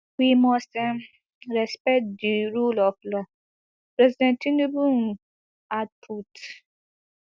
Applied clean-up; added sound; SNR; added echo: none; none; none; none.